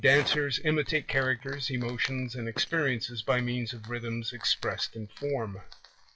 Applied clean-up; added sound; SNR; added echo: classical method WPE with log-MMSE.